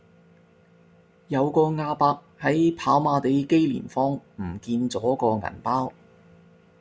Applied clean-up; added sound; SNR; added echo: none; none; none; none.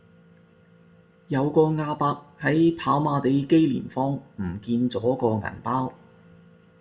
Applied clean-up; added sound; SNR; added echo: none; none; none; reverberation time 0.3 s.